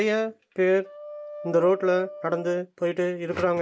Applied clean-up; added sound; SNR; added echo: none; Wind instrument, woodwind instrument; 16 dB; none.